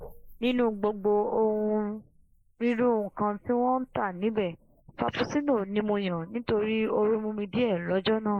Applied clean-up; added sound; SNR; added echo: neural mask model Resemble Enhance denoiser.